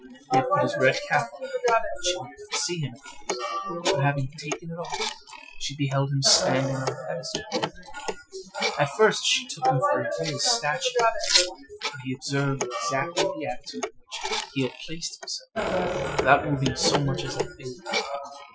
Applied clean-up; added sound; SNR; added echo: classical method Wiener filter.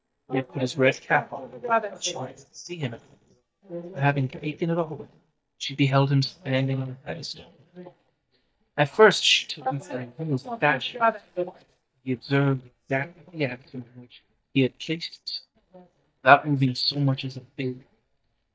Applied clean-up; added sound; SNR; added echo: neural mask model DeepFilterNet 3.